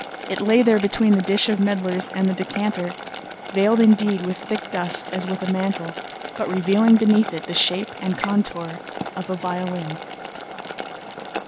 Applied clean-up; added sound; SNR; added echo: none; Boiling; 10 dB; none.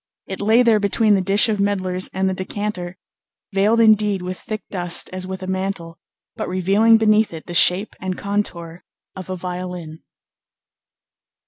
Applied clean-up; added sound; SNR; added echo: none; none; none; none.